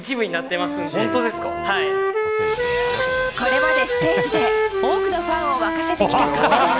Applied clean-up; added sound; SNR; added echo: none; Wind instrument, woodwind instrument; 0 dB; none.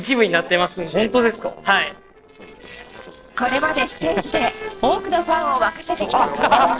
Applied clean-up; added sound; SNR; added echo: neural separator model SepFormer DNS4.